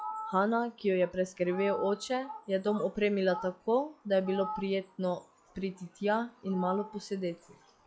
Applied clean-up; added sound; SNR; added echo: classical method log-MMSE.